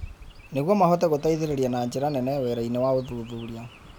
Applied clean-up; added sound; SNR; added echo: none; Chirp, tweet; 20 dB; none.